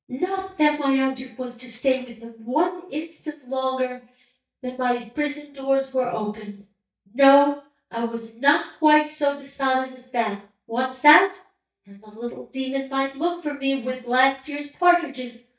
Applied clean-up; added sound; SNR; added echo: neural mask model DeepFilterNet 3.